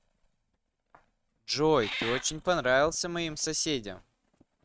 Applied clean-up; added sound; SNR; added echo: neural mask model RNNoise.